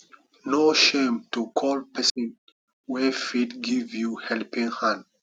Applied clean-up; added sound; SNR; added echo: none; none; none; none.